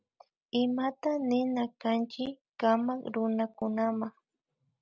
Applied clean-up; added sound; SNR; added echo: none; none; none; none.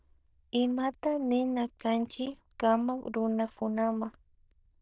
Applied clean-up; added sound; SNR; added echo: neural diffusion model UNIVERSE++.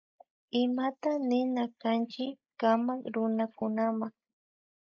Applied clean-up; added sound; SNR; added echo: neural mask model Resemble Enhance denoiser.